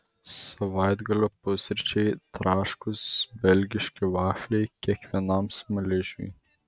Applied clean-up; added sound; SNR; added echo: none; none; none; none.